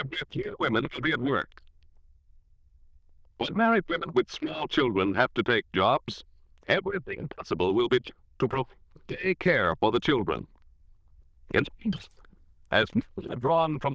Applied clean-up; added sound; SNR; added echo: neural diffusion model UNIVERSE++.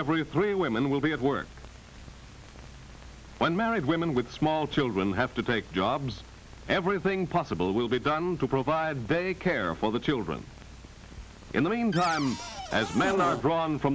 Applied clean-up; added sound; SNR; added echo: none; Cupboard open or close; 6 dB; none.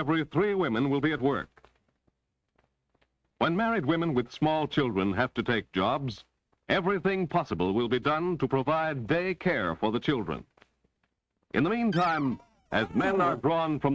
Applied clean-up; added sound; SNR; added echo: neural mask model RNNoise.